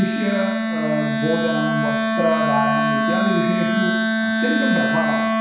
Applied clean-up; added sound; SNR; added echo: none; Wind instrument, woodwind instrument; -4 dB; reverberation time 0.6 s.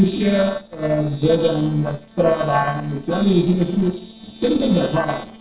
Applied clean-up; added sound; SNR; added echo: neural separator model SepFormer DNS4.